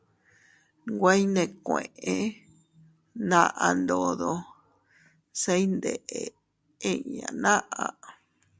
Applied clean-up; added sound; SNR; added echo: none; none; none; none.